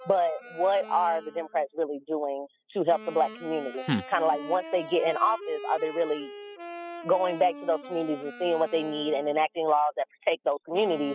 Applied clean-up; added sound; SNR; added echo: classical method spectral subtraction.